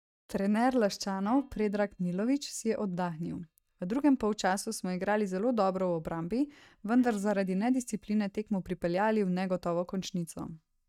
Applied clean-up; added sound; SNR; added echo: neural mask model DeepFilterNet 3.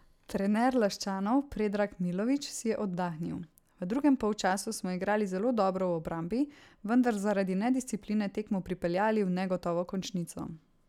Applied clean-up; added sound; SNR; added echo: none; none; none; none.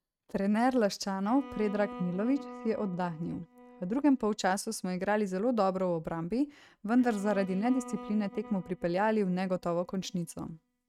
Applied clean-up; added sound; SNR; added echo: neural mask model RNNoise.